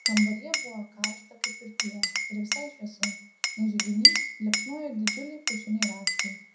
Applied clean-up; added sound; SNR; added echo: none; Glass; -3 dB; reverberation time 0.4 s.